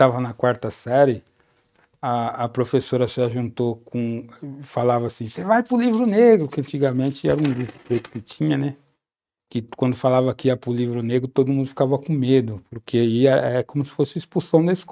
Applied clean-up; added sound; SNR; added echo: neural mask model RNNoise.